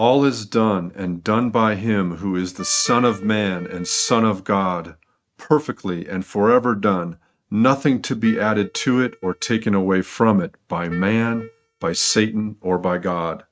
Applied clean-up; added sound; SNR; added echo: neural mask model RNNoise.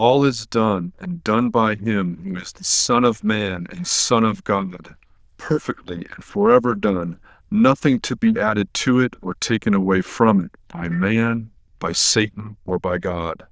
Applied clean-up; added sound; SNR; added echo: neural diffusion model UNIVERSE++.